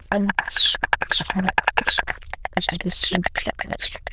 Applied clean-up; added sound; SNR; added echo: neural diffusion model UNIVERSE++.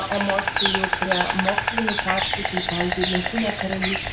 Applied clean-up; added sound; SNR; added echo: none; Insect; -4 dB; none.